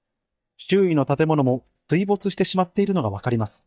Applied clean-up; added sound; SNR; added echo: neural mask model DeepFilterNet 3.